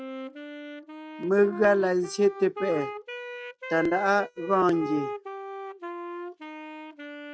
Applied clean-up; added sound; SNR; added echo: neural mask model RNNoise.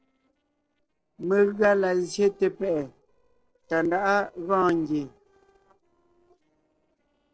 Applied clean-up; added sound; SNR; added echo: neural separator model SepFormer DNS4.